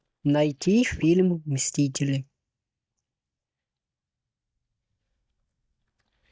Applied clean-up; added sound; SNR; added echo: neural mask model DeepFilterNet 3.